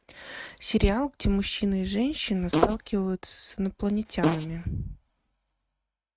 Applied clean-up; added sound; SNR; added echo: neural mask model RNNoise.